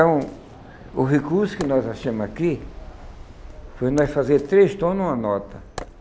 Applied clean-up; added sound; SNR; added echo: none; Wood + Waves, surf; 17 dB; none.